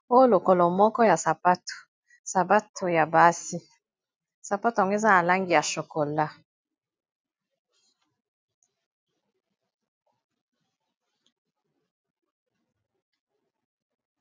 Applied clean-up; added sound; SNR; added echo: none; none; none; none.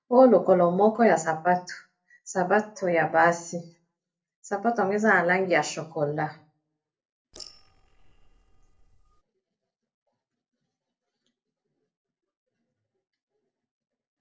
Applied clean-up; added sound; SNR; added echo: neural separator model SepFormer DNS4.